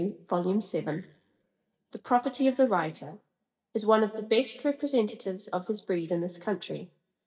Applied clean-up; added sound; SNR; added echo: neural mask model DeepFilterNet 3.